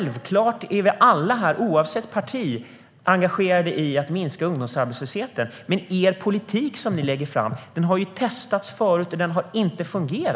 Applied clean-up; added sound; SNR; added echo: none; none; none; none.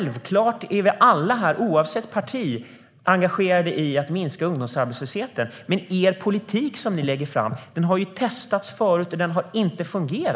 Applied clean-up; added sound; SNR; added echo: neural mask model Resemble Enhance denoiser.